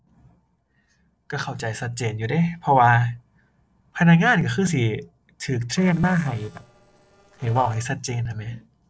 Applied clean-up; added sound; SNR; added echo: neural separator model SepFormer DNS4.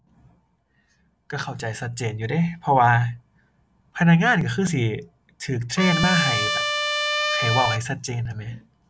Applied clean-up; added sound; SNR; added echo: none; Trumpet; 1 dB; none.